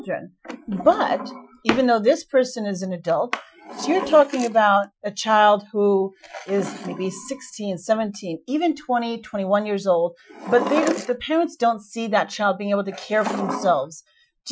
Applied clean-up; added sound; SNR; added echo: classical method Wiener filter.